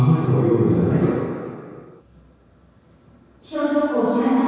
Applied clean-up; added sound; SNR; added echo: none; none; none; reverberation time 2.0 s.